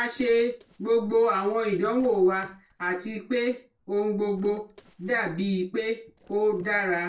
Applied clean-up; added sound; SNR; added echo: neural separator model SepFormer DNS4.